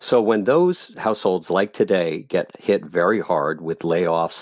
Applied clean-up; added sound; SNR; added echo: none; none; none; none.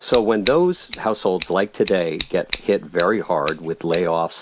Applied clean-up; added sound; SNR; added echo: none; Scissors; 15 dB; none.